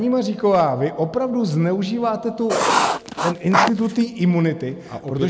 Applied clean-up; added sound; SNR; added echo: none; Writing; 0 dB; none.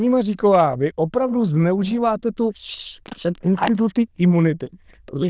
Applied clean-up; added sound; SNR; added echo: neural diffusion model UNIVERSE++.